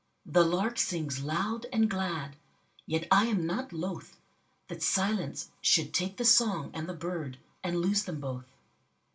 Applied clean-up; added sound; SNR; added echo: none; none; none; reverberation time 0.2 s.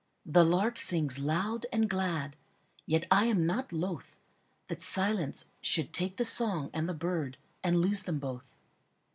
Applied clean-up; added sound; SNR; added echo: none; none; none; none.